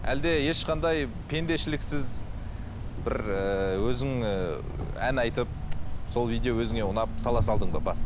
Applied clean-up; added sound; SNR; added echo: none; Cricket; 1 dB; none.